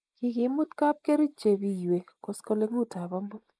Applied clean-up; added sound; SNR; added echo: neural mask model Resemble Enhance denoiser.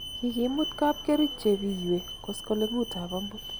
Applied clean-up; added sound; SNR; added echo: none; Alarm; 10 dB; none.